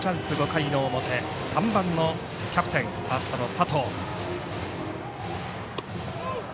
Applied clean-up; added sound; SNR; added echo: none; none; none; none.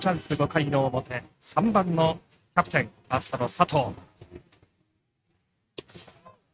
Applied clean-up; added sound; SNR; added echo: neural mask model RNNoise.